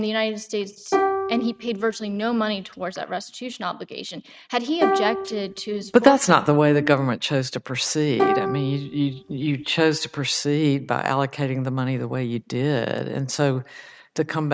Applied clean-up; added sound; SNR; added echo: neural mask model RNNoise.